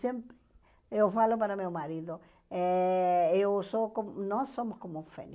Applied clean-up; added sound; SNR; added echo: none; none; none; none.